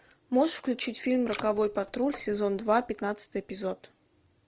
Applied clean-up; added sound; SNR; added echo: none; Water / Splash, splatter; 16 dB; none.